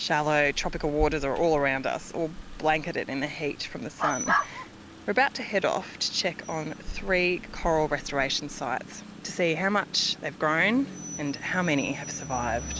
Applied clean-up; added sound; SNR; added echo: none; Rain; 12 dB; none.